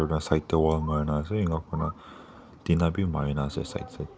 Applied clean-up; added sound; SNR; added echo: none; Bird; 17 dB; none.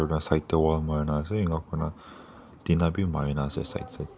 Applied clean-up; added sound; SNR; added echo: none; none; none; none.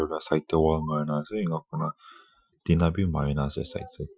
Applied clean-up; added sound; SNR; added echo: classical method Wiener filter.